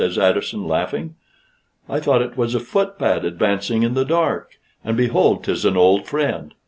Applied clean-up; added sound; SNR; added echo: none; none; none; none.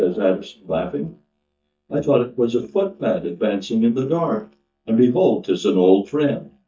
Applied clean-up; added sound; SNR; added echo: neural mask model DeepFilterNet 3.